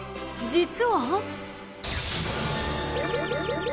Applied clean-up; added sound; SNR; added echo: none; none; none; none.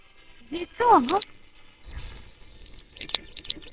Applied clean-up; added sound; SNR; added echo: neural separator model SepFormer WHAMR!.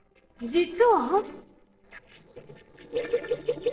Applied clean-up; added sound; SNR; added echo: neural separator model SepFormer DNS4.